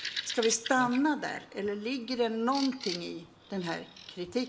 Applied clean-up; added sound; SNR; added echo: none; Bird vocalization, bird call, bird song; 12 dB; reverberation time 0.4 s.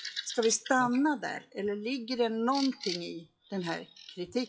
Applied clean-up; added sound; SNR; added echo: classical method WPE with log-MMSE.